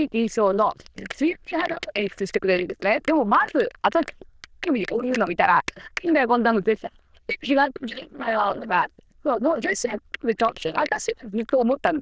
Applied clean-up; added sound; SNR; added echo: neural diffusion model UNIVERSE++.